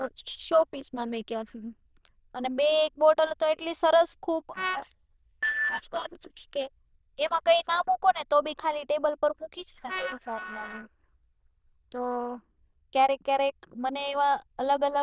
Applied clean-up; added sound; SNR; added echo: neural diffusion model UNIVERSE++.